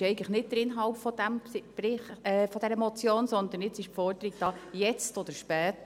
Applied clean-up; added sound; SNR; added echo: none; none; none; none.